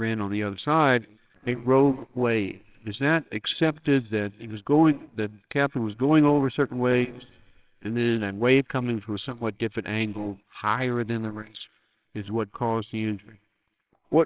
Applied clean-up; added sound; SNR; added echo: neural separator model SepFormer WHAMR!.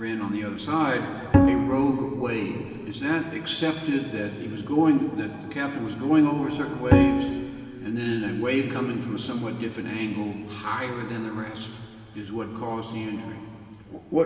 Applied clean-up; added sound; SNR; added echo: none; Bowed string instrument; -3 dB; reverberation time 2.7 s.